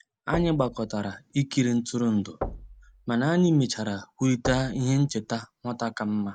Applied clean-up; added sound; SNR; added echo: none; Knock / Wood / Percussion; 14 dB; none.